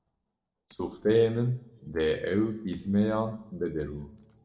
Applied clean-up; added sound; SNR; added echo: neural separator model SepFormer DNS4.